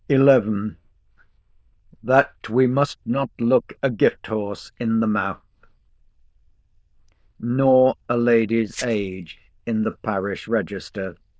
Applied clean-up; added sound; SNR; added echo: neural diffusion model UNIVERSE++.